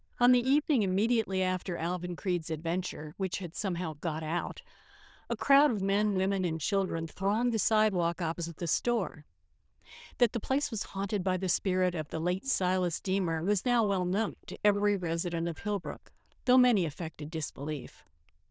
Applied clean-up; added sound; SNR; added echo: neural diffusion model UNIVERSE++.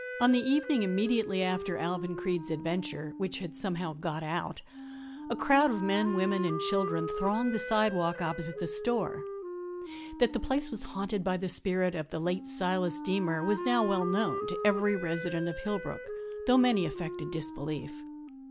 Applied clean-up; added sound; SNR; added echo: none; Wind instrument, woodwind instrument; 8 dB; none.